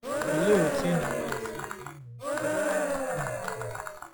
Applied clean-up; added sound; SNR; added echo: classical method log-MMSE.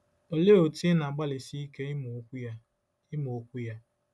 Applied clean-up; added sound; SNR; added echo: none; none; none; none.